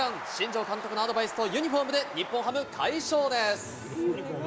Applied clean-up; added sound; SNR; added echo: none; none; none; none.